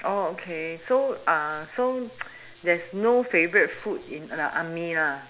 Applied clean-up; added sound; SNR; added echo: none; none; none; none.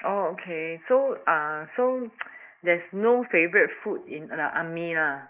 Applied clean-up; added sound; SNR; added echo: neural mask model Resemble Enhance denoiser.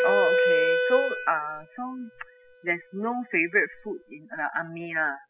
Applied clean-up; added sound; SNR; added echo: classical method spectral subtraction.